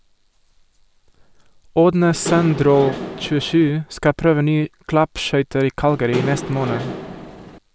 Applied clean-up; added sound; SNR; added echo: none; Engine / Mechanisms; 8 dB; none.